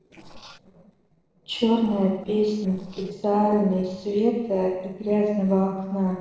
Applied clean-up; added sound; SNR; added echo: neural separator model SepFormer DNS4.